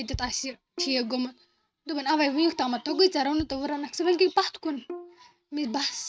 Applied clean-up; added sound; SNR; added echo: neural mask model RNNoise.